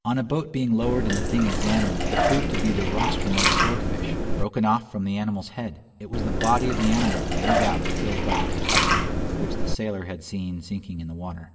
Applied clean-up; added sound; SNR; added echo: none; Liquid; -4 dB; reverberation time 2.8 s.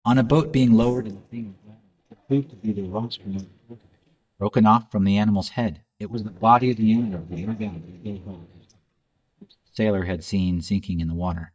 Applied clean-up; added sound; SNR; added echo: neural mask model DeepFilterNet 3.